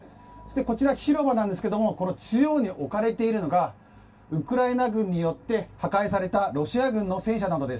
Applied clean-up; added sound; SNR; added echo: none; none; none; reverberation time 0.2 s.